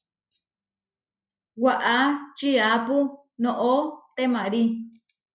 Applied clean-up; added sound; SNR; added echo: none; none; none; none.